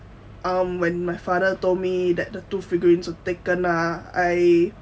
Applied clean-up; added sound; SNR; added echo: none; none; none; none.